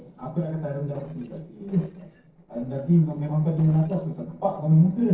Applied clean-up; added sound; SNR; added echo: neural separator model SepFormer DNS4.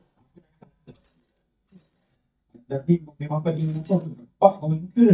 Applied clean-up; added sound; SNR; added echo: neural mask model DeepFilterNet 3.